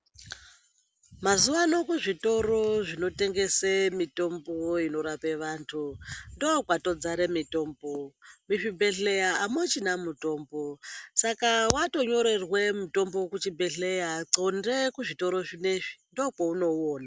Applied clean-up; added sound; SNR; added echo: none; none; none; none.